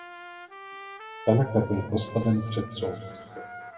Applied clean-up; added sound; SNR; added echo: none; Trumpet; 14 dB; reverberation time 1.8 s.